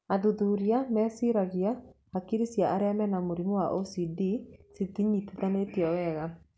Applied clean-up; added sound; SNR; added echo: none; none; none; none.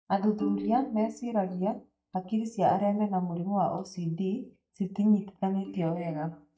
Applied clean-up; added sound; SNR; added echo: neural mask model DeepFilterNet 3.